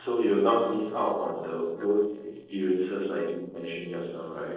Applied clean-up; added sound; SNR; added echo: neural separator model SepFormer DNS4.